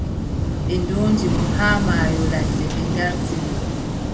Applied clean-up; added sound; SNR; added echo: none; Waves, surf / Wind; -4 dB; reverberation time 0.4 s.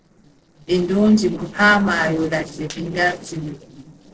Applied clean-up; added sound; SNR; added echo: neural separator model SepFormer DNS4.